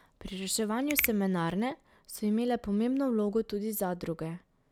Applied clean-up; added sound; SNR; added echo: none; Finger snapping; 8 dB; none.